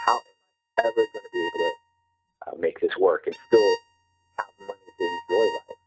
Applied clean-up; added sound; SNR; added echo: neural mask model RNNoise.